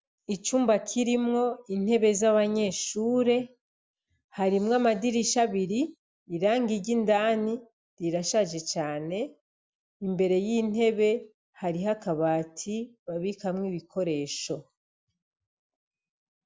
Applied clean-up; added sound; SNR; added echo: none; none; none; none.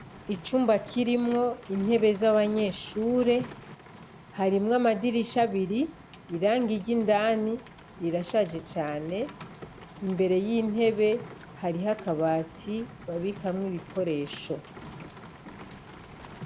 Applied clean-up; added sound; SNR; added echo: none; Rain; 18 dB; none.